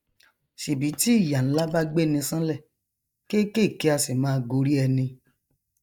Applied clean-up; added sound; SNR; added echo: neural mask model DeepFilterNet 3.